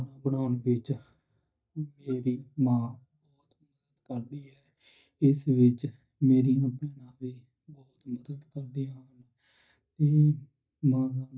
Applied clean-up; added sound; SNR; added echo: neural mask model DeepFilterNet 3.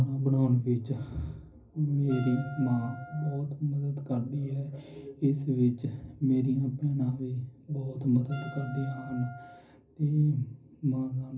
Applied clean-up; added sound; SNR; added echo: none; Wind instrument, woodwind instrument; 17 dB; reverberation time 0.4 s.